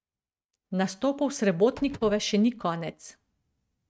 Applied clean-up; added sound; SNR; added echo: neural mask model RNNoise.